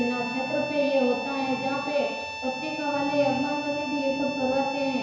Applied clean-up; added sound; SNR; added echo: none; Harmonica; 8 dB; reverberation time 1.0 s.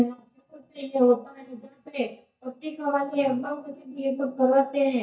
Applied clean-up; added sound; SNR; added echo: neural mask model DeepFilterNet 3.